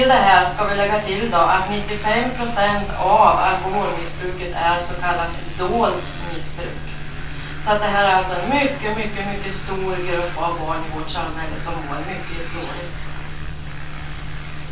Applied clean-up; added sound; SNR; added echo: none; Motorcycle; 15 dB; reverberation time 0.3 s.